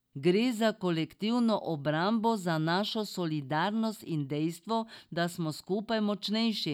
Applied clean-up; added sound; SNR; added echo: none; none; none; none.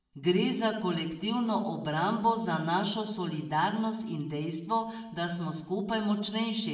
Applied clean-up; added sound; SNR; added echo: none; none; none; reverberation time 0.7 s.